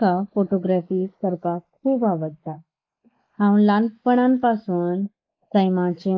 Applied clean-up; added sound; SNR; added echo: neural mask model Resemble Enhance denoiser.